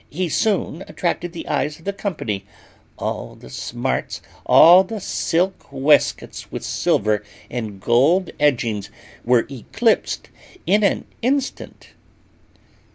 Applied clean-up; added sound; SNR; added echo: none; none; none; none.